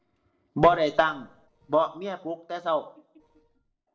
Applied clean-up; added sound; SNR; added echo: neural separator model SepFormer DNS4.